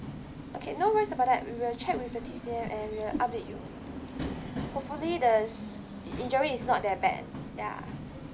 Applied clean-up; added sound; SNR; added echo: none; Subway, metro, underground + Whoosh, swoosh, swish; 8 dB; none.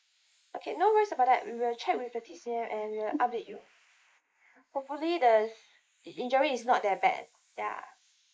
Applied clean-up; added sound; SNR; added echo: neural mask model Resemble Enhance denoiser.